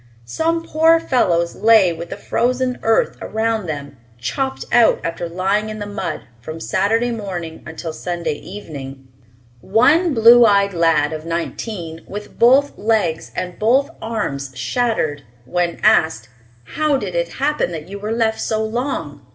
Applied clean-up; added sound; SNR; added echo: none; none; none; reverberation time 0.4 s.